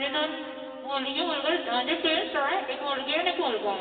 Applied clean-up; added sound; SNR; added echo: none; Wind instrument, woodwind instrument; 13 dB; reverberation time 2.5 s.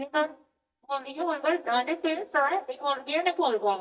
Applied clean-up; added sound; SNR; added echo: neural mask model DeepFilterNet 3.